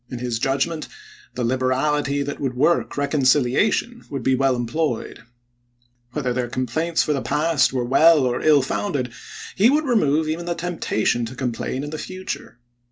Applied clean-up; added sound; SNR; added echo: none; none; none; none.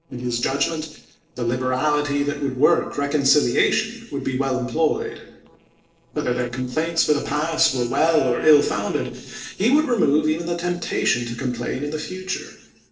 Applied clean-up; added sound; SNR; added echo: neural separator model SepFormer DNS4.